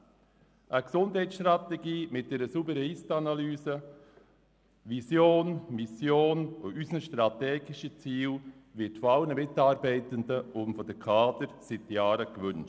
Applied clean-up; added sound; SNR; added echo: none; none; none; none.